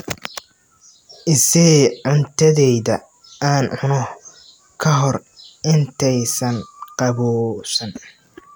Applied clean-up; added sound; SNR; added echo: none; none; none; none.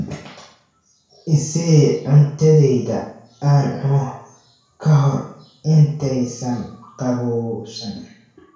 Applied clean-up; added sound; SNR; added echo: none; none; none; reverberation time 0.6 s.